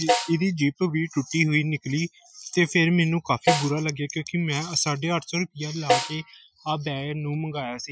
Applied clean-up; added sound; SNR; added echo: classical method Wiener filter.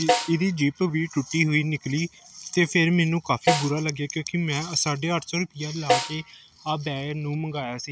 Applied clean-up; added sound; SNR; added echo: none; Snare drum; 3 dB; none.